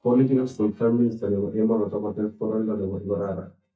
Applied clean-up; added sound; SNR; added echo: neural mask model DeepFilterNet 3.